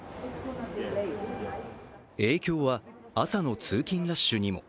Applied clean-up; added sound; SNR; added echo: none; none; none; none.